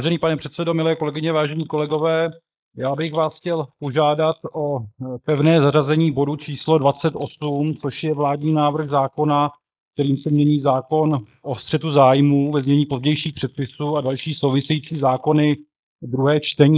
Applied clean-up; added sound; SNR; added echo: neural mask model Resemble Enhance denoiser.